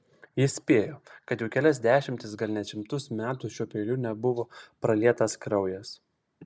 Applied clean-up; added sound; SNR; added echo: none; none; none; none.